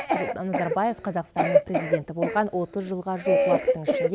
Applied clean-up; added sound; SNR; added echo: none; Cough; -3 dB; none.